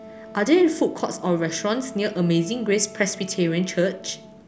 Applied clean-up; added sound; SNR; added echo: none; Wind instrument, woodwind instrument; 19 dB; none.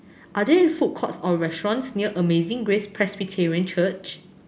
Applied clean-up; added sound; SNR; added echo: none; none; none; none.